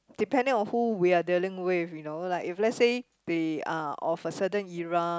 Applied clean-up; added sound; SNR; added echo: none; none; none; none.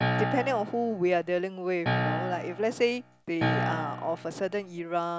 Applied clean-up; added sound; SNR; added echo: none; Piano; 2 dB; none.